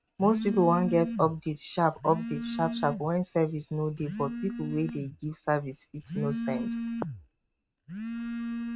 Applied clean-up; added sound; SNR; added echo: neural mask model RNNoise.